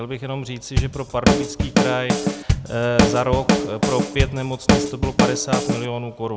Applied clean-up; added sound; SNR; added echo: none; Drum / Drum kit; -5 dB; none.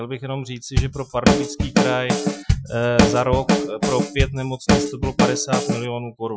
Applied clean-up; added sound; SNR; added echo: classical method Wiener filter.